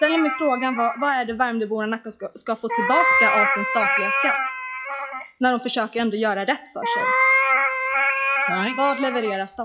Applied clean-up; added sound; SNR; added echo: classical method log-MMSE.